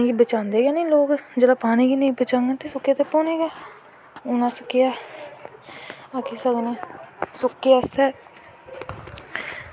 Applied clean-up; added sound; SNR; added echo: none; none; none; none.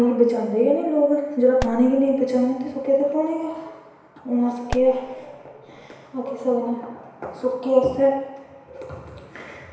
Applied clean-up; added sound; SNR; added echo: none; Fireworks; 13 dB; reverberation time 1.0 s.